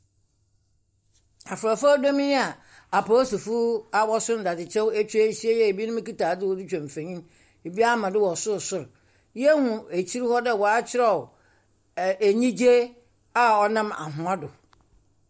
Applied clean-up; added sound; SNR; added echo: none; none; none; none.